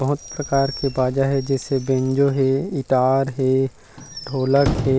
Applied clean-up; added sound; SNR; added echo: none; Squeak / Slam / Wood; 12 dB; none.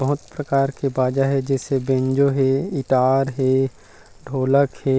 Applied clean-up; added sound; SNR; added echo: none; none; none; none.